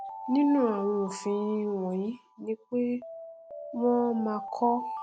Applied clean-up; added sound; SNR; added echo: none; Alarm; 12 dB; none.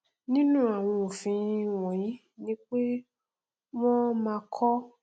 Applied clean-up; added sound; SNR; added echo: none; none; none; none.